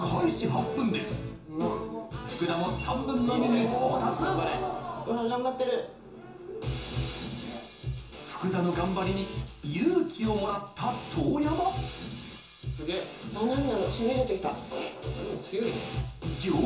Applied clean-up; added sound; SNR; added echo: none; Coin (dropping) / Glass; 20 dB; reverberation time 0.7 s.